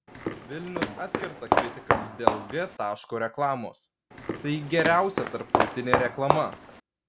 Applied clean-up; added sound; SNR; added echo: none; Walk, footsteps; -2 dB; none.